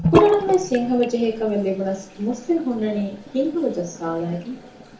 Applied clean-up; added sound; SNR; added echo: none; Bathtub (filling or washing) / Sink (filling or washing); 7 dB; reverberation time 0.6 s.